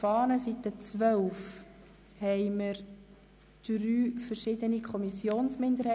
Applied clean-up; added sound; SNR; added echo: none; none; none; none.